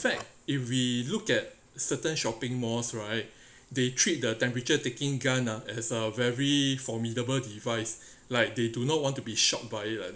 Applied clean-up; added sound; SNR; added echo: none; none; none; none.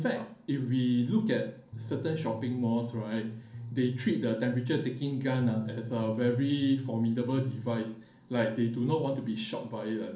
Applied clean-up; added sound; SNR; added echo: none; Bass guitar; 12 dB; reverberation time 0.6 s.